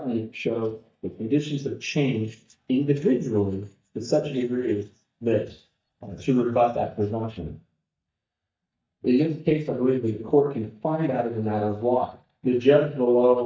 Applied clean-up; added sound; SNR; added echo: neural mask model DeepFilterNet 3.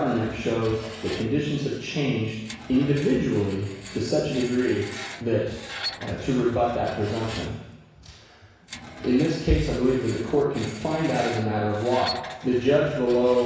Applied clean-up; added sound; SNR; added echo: none; Screech; 15 dB; reverberation time 1.1 s.